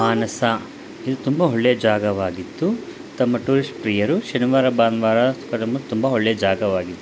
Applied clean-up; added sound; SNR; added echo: none; none; none; none.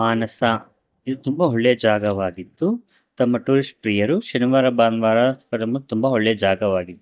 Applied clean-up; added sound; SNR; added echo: neural mask model DeepFilterNet 3.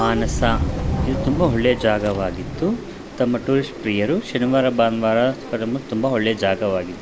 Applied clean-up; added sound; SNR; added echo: none; Subway, metro, underground; 8 dB; none.